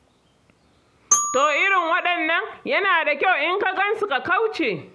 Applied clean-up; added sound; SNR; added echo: none; Glockenspiel; 7 dB; none.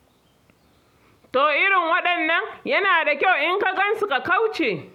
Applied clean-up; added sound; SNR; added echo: none; none; none; none.